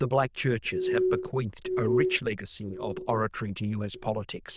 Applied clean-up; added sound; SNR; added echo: neural diffusion model UNIVERSE++.